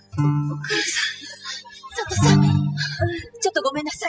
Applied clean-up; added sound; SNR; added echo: classical method spectral subtraction.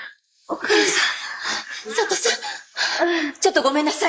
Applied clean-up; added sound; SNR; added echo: neural mask model Resemble Enhance denoiser.